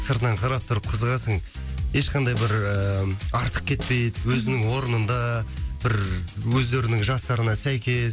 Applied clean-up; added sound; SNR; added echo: none; Glass + Snare drum; 16 dB; none.